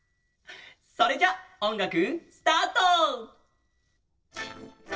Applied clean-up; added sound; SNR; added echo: neural separator model SepFormer DNS4.